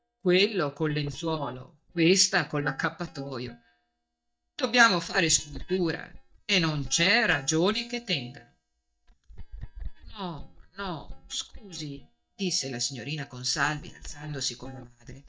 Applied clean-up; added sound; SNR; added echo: neural mask model DeepFilterNet 3.